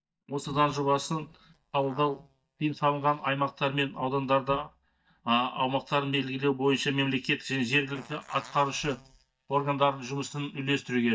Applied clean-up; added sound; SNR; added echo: neural mask model DeepFilterNet 3.